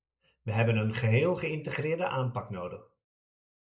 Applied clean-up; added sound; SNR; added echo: neural mask model Resemble Enhance denoiser.